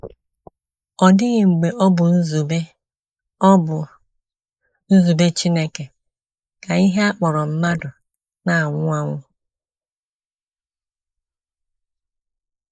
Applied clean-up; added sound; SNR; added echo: neural mask model Resemble Enhance denoiser.